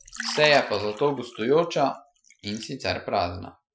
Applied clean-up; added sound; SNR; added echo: classical method Wiener filter.